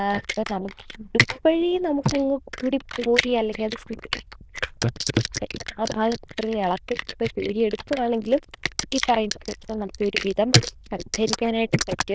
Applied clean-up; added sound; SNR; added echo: neural diffusion model UNIVERSE++.